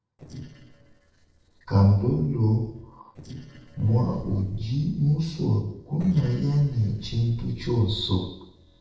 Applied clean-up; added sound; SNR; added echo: neural separator model SepFormer DNS4.